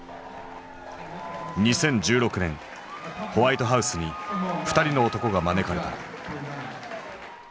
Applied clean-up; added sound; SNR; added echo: none; none; none; none.